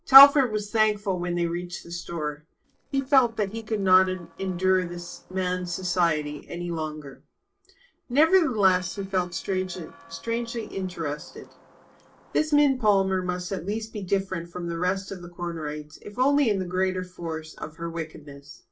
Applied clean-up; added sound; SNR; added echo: neural separator model SepFormer DNS4.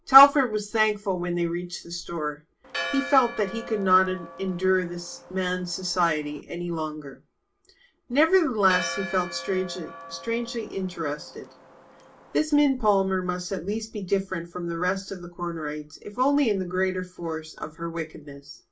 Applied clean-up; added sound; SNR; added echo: none; Church bell; 12 dB; reverberation time 0.2 s.